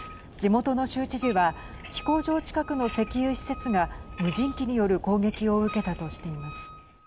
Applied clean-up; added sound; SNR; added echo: none; Wind instrument, woodwind instrument; 19 dB; none.